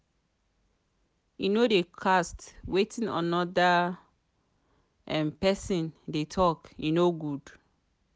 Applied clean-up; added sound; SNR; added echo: none; none; none; none.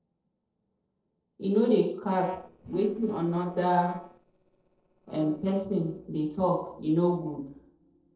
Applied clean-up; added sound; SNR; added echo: neural separator model SepFormer DNS4.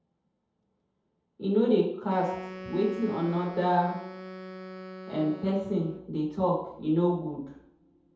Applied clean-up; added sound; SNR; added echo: none; Wind instrument, woodwind instrument; 15 dB; reverberation time 0.8 s.